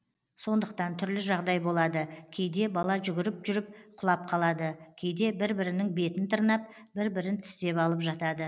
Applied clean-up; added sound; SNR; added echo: none; none; none; none.